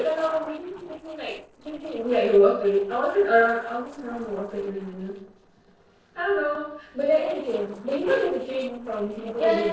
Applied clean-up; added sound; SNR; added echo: neural separator model SepFormer DNS4.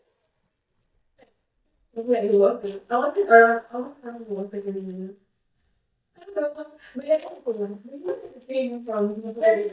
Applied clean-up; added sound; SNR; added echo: neural mask model DeepFilterNet 3.